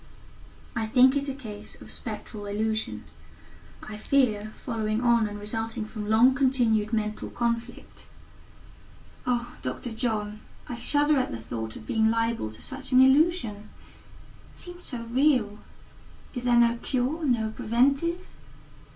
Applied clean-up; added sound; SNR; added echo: none; Bell; -3 dB; reverberation time 0.2 s.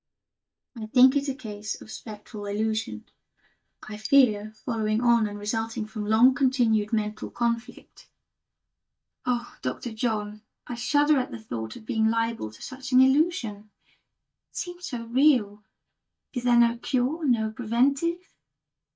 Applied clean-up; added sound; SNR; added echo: neural mask model DeepFilterNet 3.